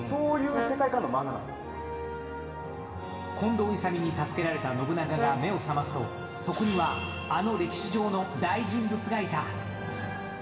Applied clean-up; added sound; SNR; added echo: none; Brass instrument; 9 dB; reverberation time 2.7 s.